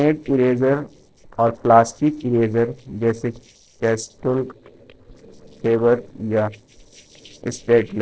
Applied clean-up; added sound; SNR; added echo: neural separator model SepFormer DNS4.